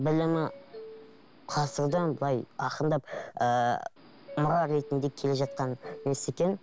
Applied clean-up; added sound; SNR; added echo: none; Subway, metro, underground; 17 dB; none.